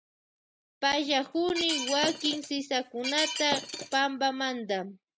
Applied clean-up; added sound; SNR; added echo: none; Shatter; 6 dB; none.